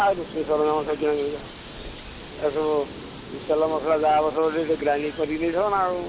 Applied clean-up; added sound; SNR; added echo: none; Bird; 14 dB; none.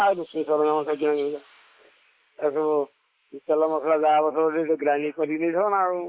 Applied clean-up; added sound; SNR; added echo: neural mask model Resemble Enhance denoiser.